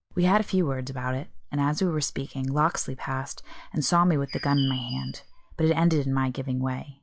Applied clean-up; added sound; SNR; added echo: classical method log-MMSE.